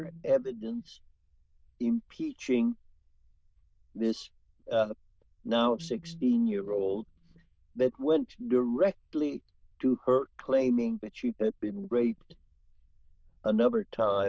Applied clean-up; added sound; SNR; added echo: neural diffusion model UNIVERSE++.